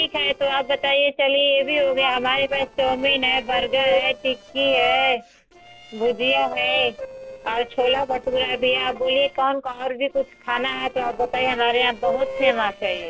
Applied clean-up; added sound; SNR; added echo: neural separator model SepFormer DNS4.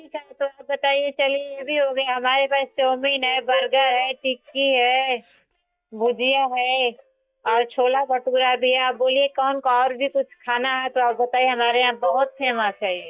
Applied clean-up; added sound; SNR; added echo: neural mask model DeepFilterNet 3.